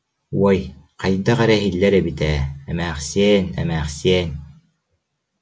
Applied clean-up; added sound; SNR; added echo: none; none; none; none.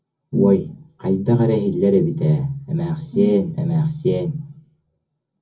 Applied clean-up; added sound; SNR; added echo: none; Brass instrument; 8 dB; reverberation time 0.4 s.